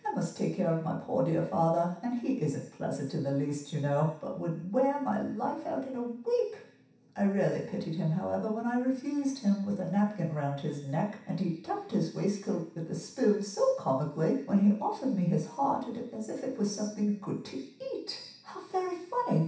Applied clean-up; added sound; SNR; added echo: none; none; none; reverberation time 0.7 s.